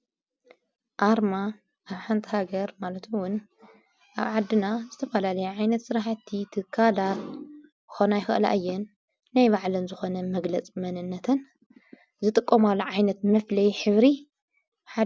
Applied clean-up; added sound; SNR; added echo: none; none; none; none.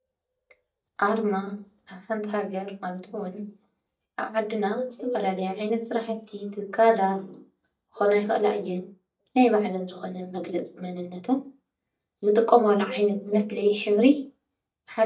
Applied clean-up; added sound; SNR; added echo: neural mask model DeepFilterNet 3.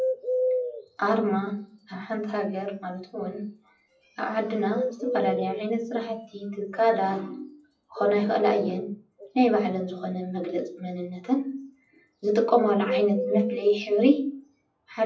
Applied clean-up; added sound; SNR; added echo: classical method WPE with log-MMSE.